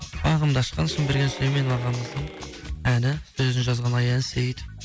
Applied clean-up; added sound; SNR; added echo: none; Applause / Cheering; 15 dB; none.